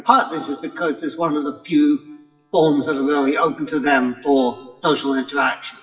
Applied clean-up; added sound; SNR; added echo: classical method WPE with log-MMSE.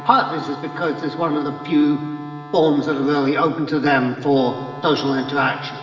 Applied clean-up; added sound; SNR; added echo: none; Wind instrument, woodwind instrument; 16 dB; reverberation time 1.7 s.